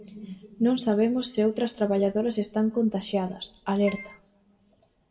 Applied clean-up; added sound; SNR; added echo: none; Keyboard (musical); 13 dB; reverberation time 0.6 s.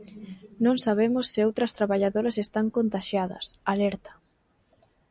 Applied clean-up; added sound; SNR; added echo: none; none; none; none.